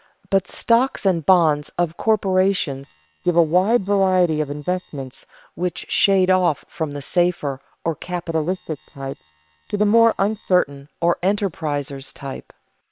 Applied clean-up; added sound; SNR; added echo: neural separator model SepFormer WHAM!.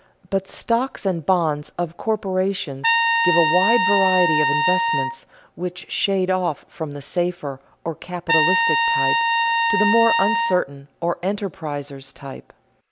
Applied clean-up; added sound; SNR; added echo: none; Trumpet; 0 dB; none.